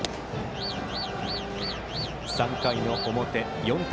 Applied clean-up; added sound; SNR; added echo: none; Alarm / Car; 8 dB; none.